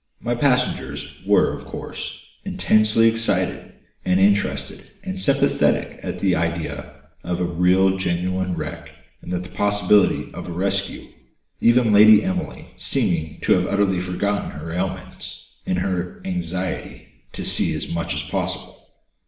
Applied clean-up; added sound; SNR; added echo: none; none; none; reverberation time 0.7 s.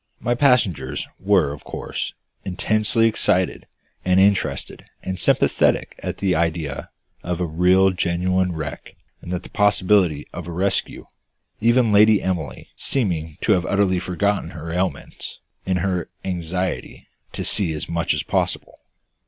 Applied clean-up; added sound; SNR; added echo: none; none; none; none.